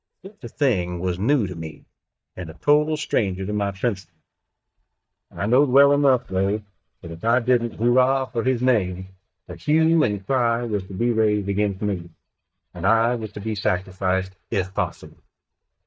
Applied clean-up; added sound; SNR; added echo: neural mask model DeepFilterNet 3.